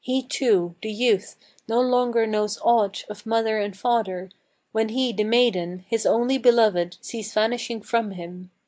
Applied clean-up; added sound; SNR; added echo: none; none; none; none.